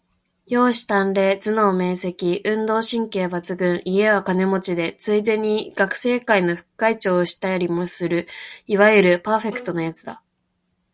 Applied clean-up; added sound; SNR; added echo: none; Bowed string instrument; 19 dB; none.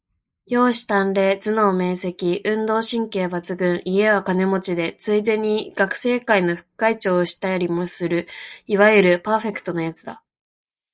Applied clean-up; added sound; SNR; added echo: neural mask model Resemble Enhance denoiser.